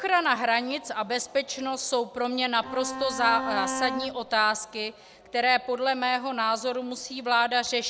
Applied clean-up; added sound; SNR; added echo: none; Bowed string instrument; 6 dB; none.